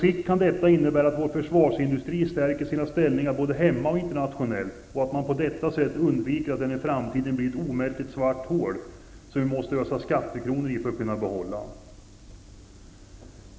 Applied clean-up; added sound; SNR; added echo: none; none; none; none.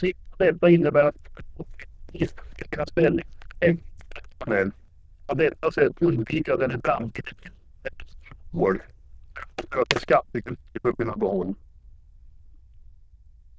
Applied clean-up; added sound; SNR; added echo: neural diffusion model UNIVERSE++.